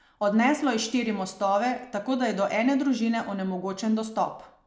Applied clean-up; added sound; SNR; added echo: none; none; none; none.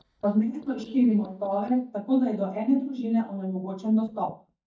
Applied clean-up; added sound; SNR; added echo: neural mask model DeepFilterNet 3.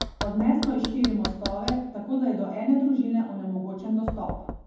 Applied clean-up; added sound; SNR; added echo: none; Knock; 9 dB; reverberation time 0.9 s.